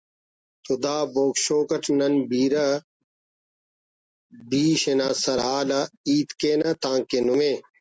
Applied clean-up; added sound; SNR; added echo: none; none; none; none.